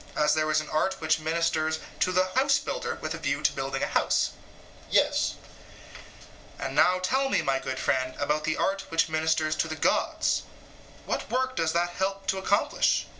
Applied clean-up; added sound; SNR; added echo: none; none; none; none.